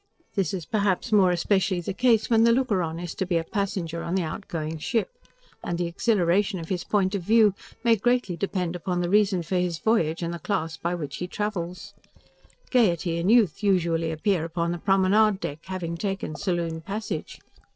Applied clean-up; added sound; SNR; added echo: neural separator model SepFormer DNS4.